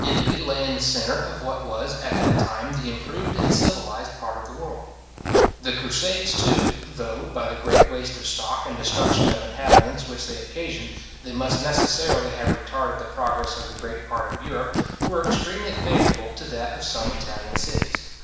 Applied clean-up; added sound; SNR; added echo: none; Zipper (clothing); -2 dB; reverberation time 1.1 s.